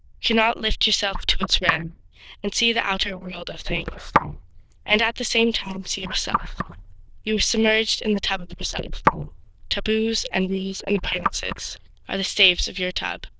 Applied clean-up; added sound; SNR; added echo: neural diffusion model UNIVERSE++.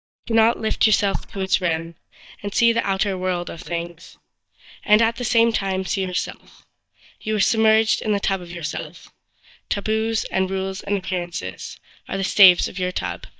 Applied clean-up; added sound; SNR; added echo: neural mask model DeepFilterNet 3.